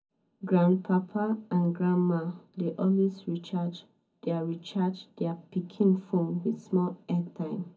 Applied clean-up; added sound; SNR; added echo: none; none; none; reverberation time 0.4 s.